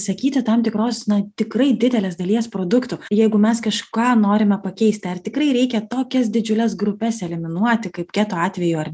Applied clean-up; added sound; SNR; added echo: none; none; none; none.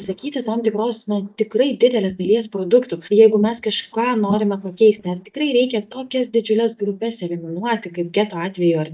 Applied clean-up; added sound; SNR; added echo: neural mask model DeepFilterNet 3.